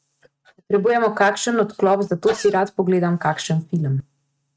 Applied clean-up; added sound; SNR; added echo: neural mask model RNNoise.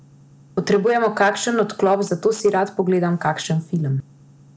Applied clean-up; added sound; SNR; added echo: none; none; none; none.